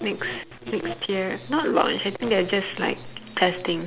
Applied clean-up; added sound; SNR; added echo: none; none; none; none.